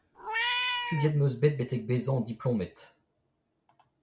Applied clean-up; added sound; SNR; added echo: none; Meow; 0 dB; none.